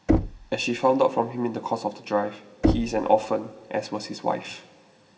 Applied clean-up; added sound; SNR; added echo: none; Knock; 4 dB; reverberation time 1.8 s.